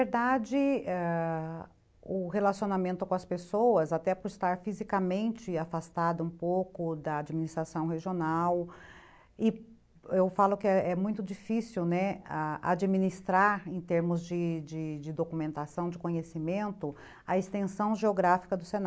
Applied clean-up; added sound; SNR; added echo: none; none; none; none.